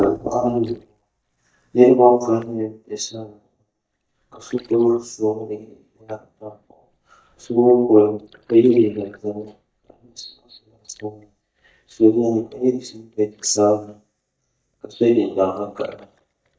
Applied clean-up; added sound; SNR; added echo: neural mask model DeepFilterNet 3.